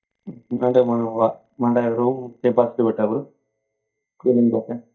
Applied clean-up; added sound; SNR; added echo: neural mask model DeepFilterNet 3.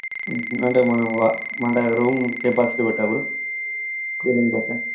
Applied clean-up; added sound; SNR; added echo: none; Ringtone; 7 dB; reverberation time 0.5 s.